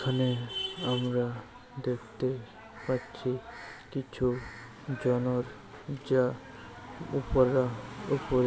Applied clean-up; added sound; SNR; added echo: none; none; none; none.